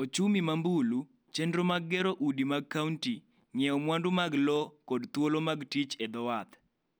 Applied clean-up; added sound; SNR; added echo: none; none; none; none.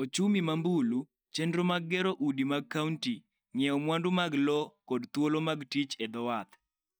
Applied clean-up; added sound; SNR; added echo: neural mask model DeepFilterNet 3.